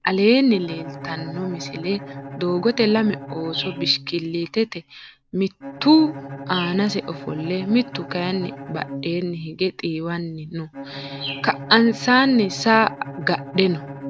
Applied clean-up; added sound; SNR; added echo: none; Bowed string instrument; 14 dB; none.